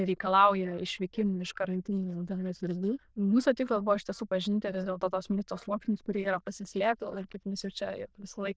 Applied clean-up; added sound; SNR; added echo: neural diffusion model UNIVERSE++.